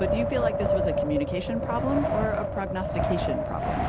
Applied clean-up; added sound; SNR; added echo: none; Wind; -4 dB; none.